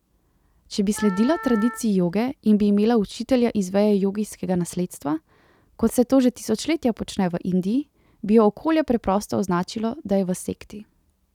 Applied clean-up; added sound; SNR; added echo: none; Wind instrument, woodwind instrument; 14 dB; none.